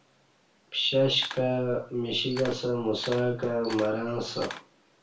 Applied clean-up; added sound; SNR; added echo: none; Camera; 16 dB; reverberation time 0.3 s.